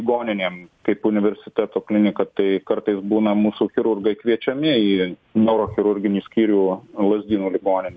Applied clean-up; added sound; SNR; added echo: none; none; none; none.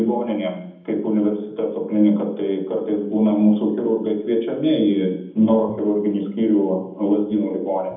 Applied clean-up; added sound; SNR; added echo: none; none; none; reverberation time 0.8 s.